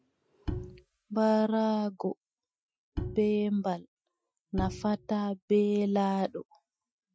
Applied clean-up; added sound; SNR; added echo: classical method Wiener filter.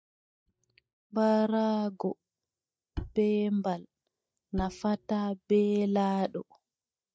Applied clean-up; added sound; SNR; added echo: neural mask model DeepFilterNet 3.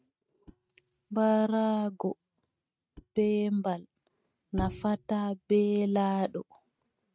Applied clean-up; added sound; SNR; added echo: neural mask model RNNoise.